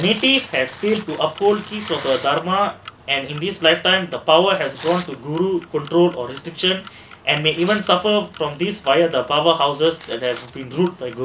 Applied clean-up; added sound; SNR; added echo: none; Tearing + Clock; 20 dB; none.